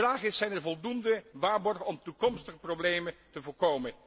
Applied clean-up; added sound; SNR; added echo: none; none; none; none.